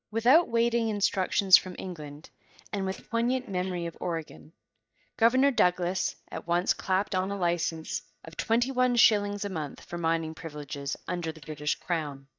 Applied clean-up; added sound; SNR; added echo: neural mask model DeepFilterNet 3.